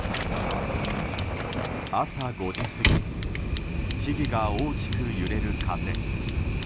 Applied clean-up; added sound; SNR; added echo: none; Fire; -4 dB; none.